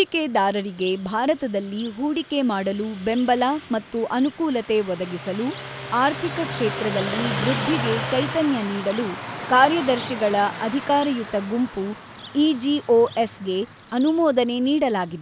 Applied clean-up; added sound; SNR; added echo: none; Car passing by; 11 dB; none.